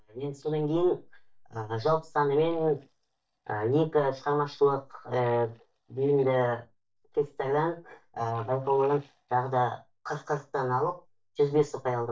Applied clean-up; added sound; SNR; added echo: neural mask model DeepFilterNet 3.